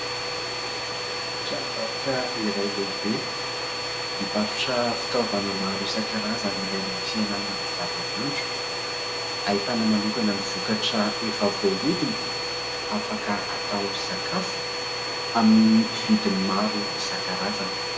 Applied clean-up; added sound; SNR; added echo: none; Domestic sounds, home sounds; 2 dB; reverberation time 0.6 s.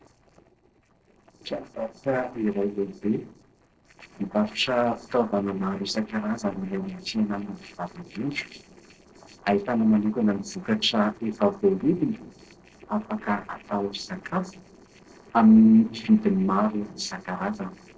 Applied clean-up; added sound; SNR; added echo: neural separator model SepFormer DNS4.